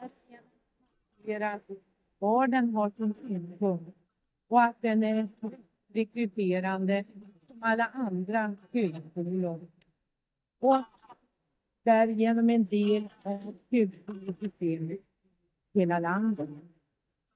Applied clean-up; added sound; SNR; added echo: neural mask model DeepFilterNet 3.